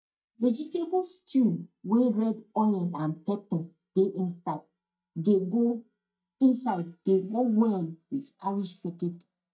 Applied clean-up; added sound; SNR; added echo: neural mask model DeepFilterNet 3.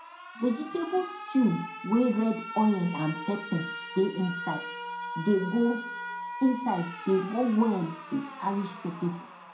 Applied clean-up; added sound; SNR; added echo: none; Alarm; 11 dB; reverberation time 0.5 s.